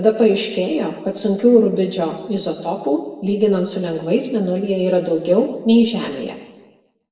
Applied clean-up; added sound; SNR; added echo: none; none; none; reverberation time 1.1 s.